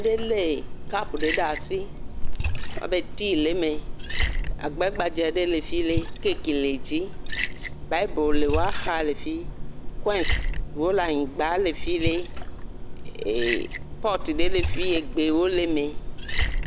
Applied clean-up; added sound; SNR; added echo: none; Liquid; 0 dB; none.